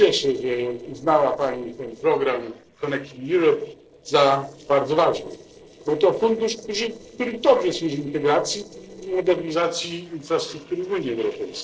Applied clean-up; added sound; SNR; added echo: neural separator model SepFormer DNS4.